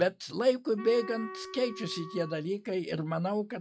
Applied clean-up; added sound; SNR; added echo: classical method log-MMSE.